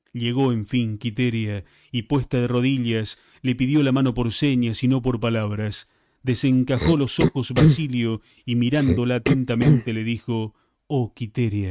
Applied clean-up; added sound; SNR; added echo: neural mask model RNNoise.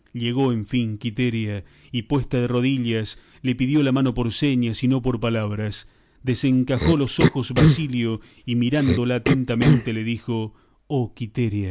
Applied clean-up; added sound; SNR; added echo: none; Cough; 0 dB; none.